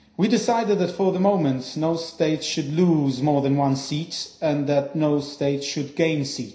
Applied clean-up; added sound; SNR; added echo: none; none; none; reverberation time 0.5 s.